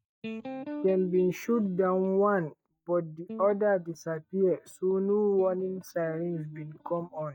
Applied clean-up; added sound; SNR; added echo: neural mask model DeepFilterNet 3.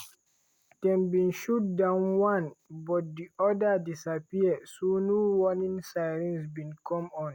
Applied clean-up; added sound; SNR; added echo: none; none; none; none.